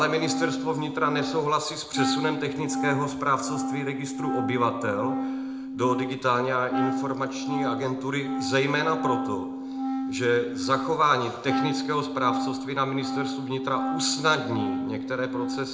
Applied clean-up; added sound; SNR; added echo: none; Wind instrument, woodwind instrument; 3 dB; reverberation time 0.6 s.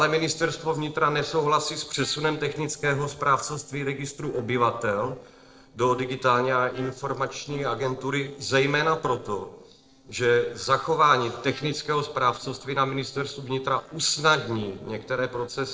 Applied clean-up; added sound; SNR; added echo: neural separator model SepFormer DNS4.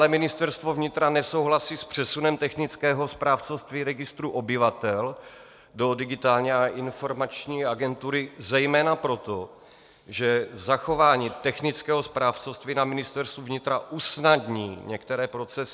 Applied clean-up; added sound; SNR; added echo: none; none; none; none.